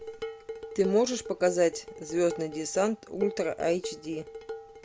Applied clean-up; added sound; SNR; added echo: none; Dishes, pots, and pans; 11 dB; none.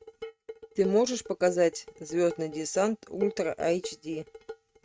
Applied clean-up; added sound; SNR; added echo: neural mask model RNNoise.